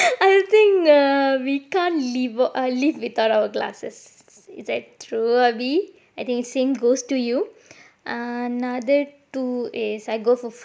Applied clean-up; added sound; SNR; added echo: none; none; none; none.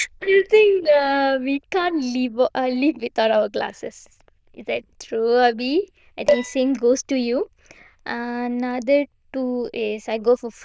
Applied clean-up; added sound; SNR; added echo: neural diffusion model UNIVERSE++.